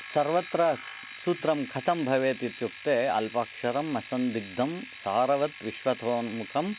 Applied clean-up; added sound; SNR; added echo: none; Alarm; 11 dB; none.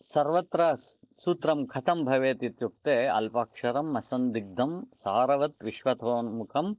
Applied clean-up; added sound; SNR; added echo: neural mask model Resemble Enhance denoiser.